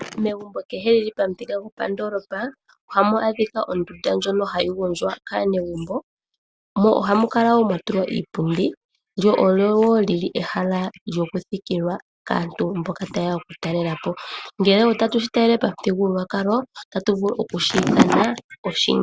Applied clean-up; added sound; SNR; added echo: none; none; none; none.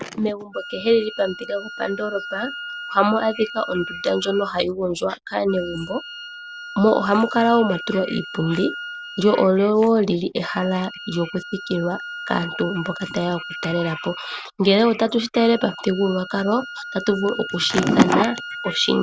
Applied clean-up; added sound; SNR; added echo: none; Wind instrument, woodwind instrument; 13 dB; none.